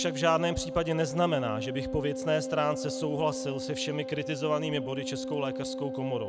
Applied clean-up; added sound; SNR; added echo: none; Organ; 5 dB; none.